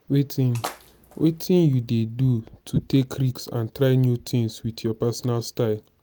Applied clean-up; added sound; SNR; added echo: none; Splash, splatter; 17 dB; none.